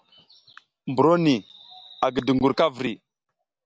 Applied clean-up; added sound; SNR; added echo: none; none; none; none.